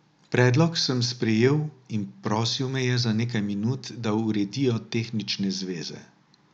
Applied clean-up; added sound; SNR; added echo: none; none; none; none.